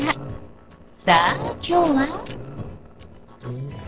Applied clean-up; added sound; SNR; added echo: neural separator model SepFormer DNS4.